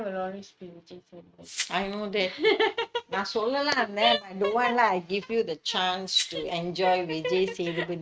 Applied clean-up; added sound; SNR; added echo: neural mask model RNNoise.